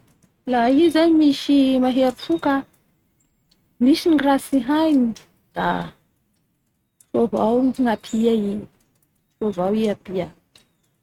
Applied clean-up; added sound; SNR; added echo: neural mask model RNNoise.